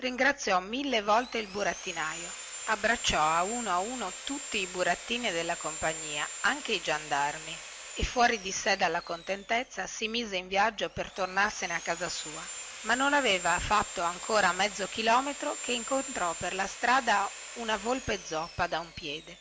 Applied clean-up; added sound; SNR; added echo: none; Sawing; 11 dB; none.